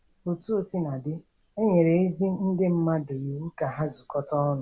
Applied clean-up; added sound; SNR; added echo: none; Cricket; 11 dB; none.